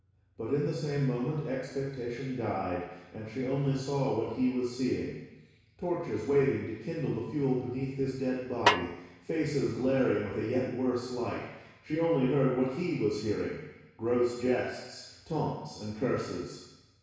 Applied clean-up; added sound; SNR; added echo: none; Snare drum; 0 dB; reverberation time 1.1 s.